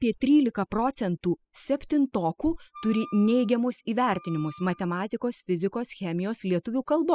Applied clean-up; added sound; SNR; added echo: classical method spectral subtraction.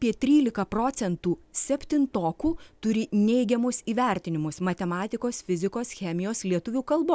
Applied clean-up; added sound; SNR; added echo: none; none; none; none.